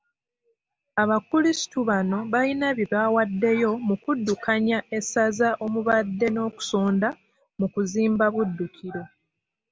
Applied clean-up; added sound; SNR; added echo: none; none; none; none.